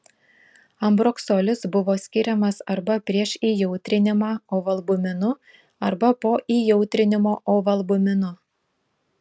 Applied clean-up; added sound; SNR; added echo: none; none; none; none.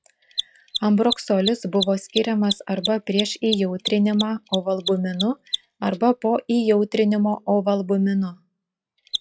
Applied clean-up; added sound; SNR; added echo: classical method log-MMSE.